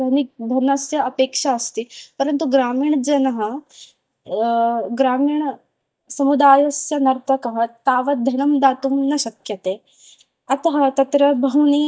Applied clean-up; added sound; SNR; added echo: neural mask model DeepFilterNet 3.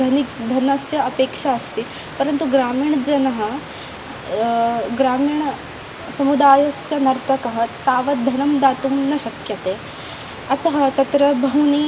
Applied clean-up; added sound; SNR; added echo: none; Stream / Liquid; 15 dB; reverberation time 1.2 s.